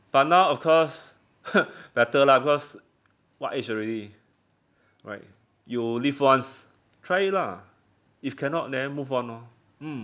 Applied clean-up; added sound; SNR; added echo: none; none; none; none.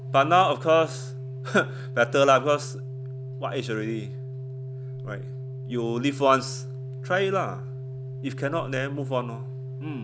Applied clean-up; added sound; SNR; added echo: none; Organ; 8 dB; none.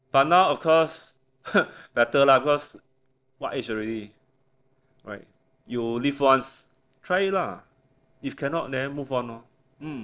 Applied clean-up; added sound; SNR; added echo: neural separator model SepFormer DNS4.